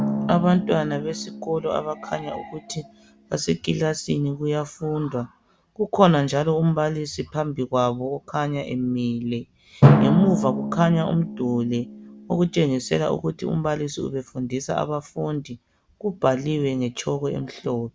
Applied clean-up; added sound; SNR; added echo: none; Drum; 5 dB; none.